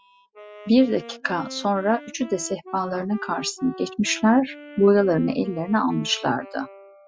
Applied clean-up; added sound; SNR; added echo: classical method Wiener filter.